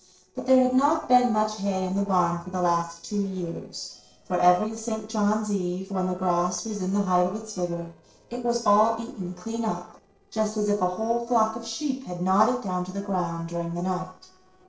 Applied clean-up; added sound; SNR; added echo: neural separator model SepFormer DNS4.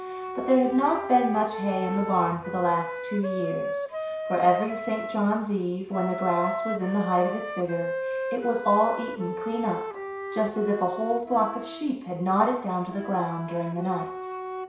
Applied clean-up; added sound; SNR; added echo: none; Wind instrument, woodwind instrument; 7 dB; reverberation time 0.6 s.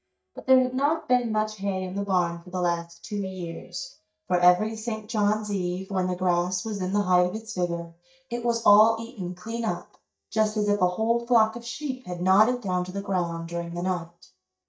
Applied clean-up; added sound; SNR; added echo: neural mask model DeepFilterNet 3.